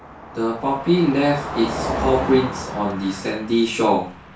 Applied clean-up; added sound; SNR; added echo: none; Car passing by; 8 dB; reverberation time 0.3 s.